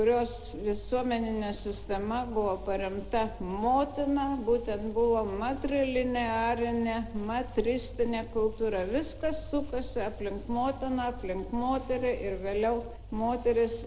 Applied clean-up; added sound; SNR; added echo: none; none; none; none.